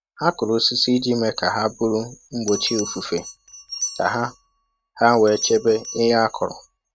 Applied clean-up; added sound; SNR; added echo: neural mask model RNNoise.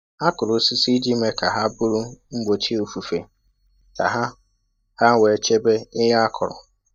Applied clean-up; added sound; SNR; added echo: neural mask model DeepFilterNet 3.